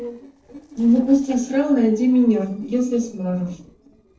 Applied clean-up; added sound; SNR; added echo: neural separator model SepFormer DNS4.